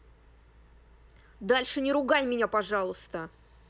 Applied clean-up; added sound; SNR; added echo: none; none; none; none.